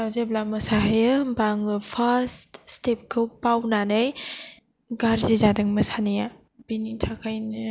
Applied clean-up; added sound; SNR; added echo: none; none; none; none.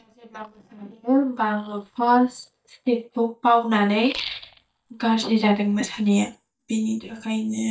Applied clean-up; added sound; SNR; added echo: neural mask model DeepFilterNet 3.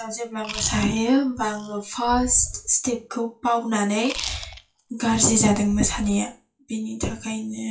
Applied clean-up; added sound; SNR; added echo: classical method WPE with log-MMSE.